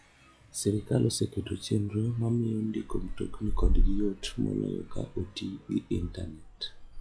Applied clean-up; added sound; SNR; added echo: classical method log-MMSE.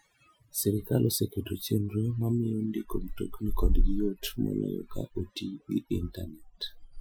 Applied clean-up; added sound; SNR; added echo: classical method Wiener filter.